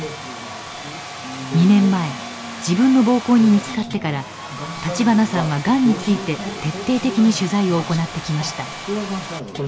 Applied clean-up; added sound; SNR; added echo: none; Domestic sounds, home sounds; 14 dB; none.